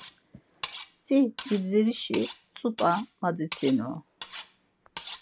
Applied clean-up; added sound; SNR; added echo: none; Cutlery, silverware; 9 dB; none.